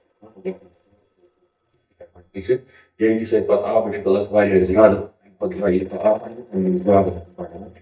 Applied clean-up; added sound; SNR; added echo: neural mask model DeepFilterNet 3.